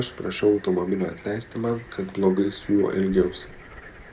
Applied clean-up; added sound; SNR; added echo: none; Cricket; 16 dB; none.